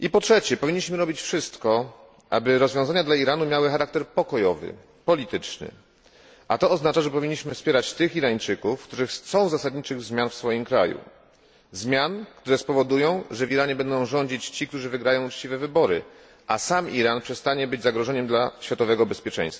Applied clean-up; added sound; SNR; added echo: none; none; none; none.